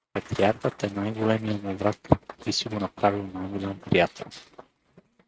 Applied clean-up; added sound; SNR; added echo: neural mask model RNNoise.